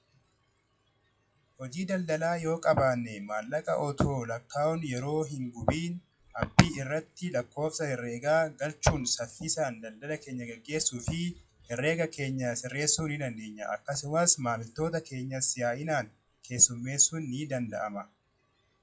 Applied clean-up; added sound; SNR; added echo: classical method WPE with log-MMSE.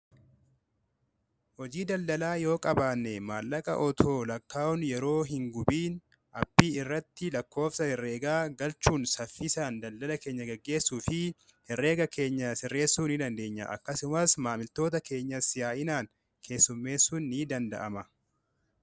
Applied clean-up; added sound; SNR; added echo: none; none; none; none.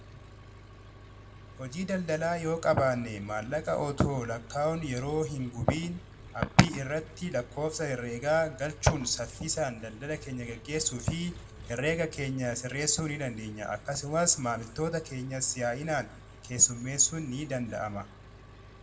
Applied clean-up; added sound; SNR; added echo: none; Engine; 17 dB; reverberation time 0.3 s.